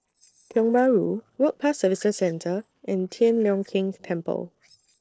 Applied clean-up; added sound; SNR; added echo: neural separator model SepFormer DNS4.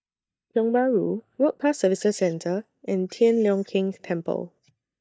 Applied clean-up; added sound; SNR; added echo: neural mask model DeepFilterNet 3.